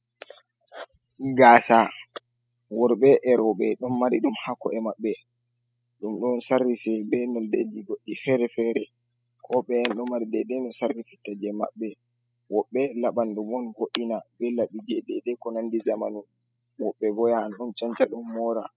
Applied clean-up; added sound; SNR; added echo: classical method spectral subtraction.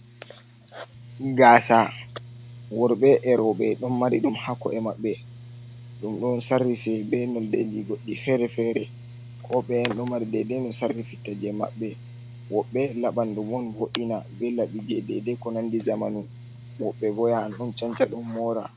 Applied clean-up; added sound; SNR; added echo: none; Mechanical fan + Skateboard; 16 dB; none.